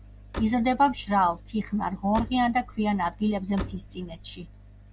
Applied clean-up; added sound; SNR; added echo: none; Slam; 14 dB; none.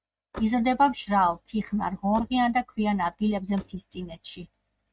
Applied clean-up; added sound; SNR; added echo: neural mask model RNNoise.